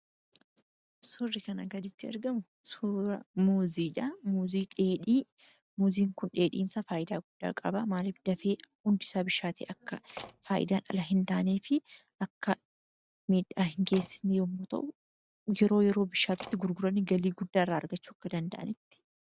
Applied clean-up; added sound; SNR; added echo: none; Slam; 18 dB; none.